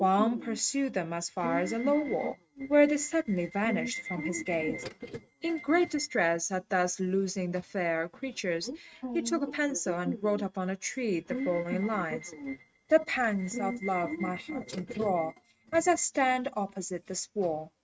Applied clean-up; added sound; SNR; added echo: neural mask model RNNoise.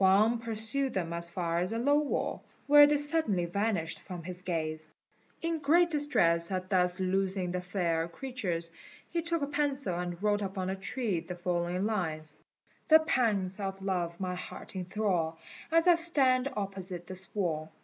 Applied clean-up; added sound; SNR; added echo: none; none; none; none.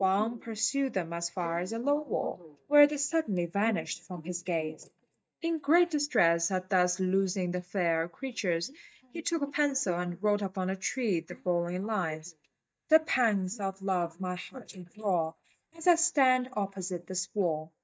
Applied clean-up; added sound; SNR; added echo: neural mask model DeepFilterNet 3.